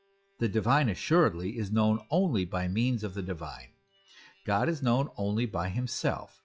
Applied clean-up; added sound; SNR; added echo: classical method log-MMSE.